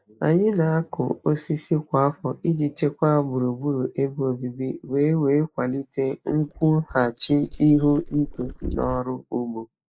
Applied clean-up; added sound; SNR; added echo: neural mask model Resemble Enhance denoiser.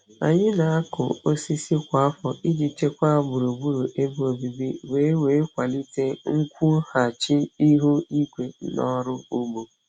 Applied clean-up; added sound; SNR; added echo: none; none; none; none.